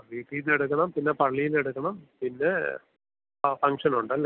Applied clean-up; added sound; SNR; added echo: none; none; none; none.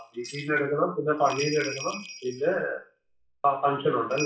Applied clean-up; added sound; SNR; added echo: classical method WPE with log-MMSE.